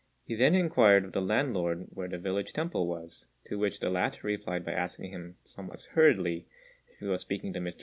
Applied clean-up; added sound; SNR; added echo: none; none; none; none.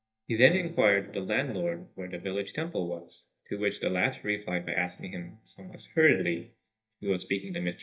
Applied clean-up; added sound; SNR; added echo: neural mask model DeepFilterNet 3.